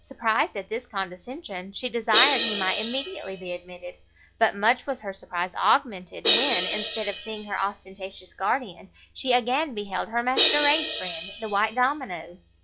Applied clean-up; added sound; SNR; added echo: classical method log-MMSE.